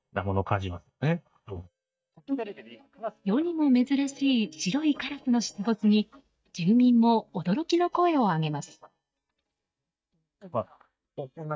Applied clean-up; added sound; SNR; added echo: neural mask model DeepFilterNet 3.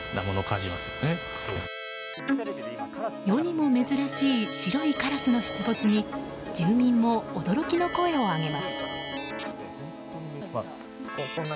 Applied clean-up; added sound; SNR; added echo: none; Keyboard (musical); 10 dB; none.